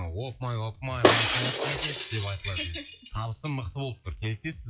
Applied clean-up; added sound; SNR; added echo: classical method log-MMSE.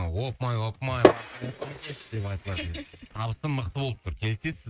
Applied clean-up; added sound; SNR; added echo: neural mask model RNNoise.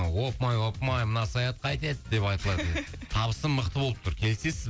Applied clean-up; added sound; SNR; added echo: none; none; none; none.